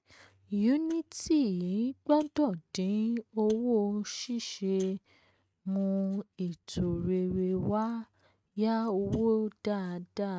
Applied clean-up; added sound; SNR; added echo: neural mask model RNNoise.